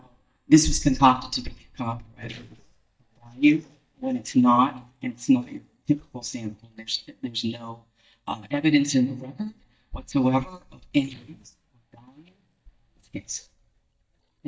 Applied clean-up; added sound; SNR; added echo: neural mask model DeepFilterNet 3.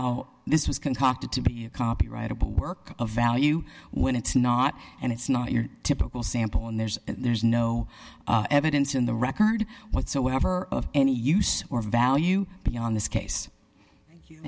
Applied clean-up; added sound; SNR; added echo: none; none; none; none.